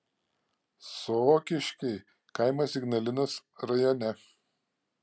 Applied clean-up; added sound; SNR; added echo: none; none; none; none.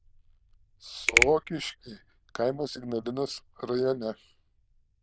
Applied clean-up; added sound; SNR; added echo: neural diffusion model UNIVERSE++.